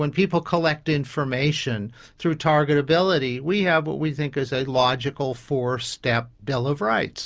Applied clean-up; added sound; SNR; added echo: none; none; none; none.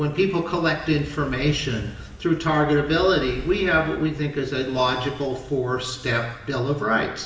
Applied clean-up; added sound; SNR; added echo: none; Fire; 17 dB; reverberation time 1.0 s.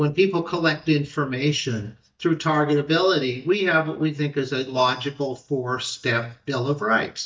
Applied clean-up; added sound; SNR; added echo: neural mask model DeepFilterNet 3.